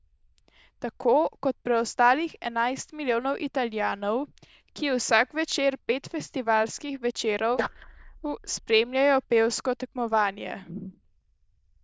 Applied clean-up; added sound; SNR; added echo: neural diffusion model UNIVERSE++.